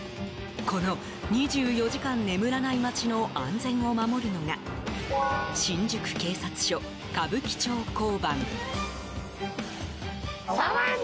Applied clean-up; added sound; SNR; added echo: none; none; none; none.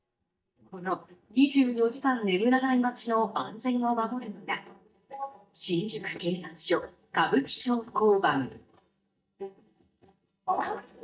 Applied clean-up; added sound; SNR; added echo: neural mask model DeepFilterNet 3.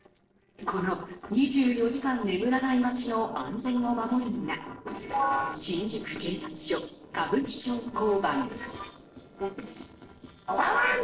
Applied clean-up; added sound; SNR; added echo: neural separator model SepFormer DNS4.